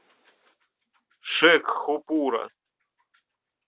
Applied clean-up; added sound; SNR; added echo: none; none; none; none.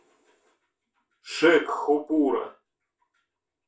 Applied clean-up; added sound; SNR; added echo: none; none; none; reverberation time 0.3 s.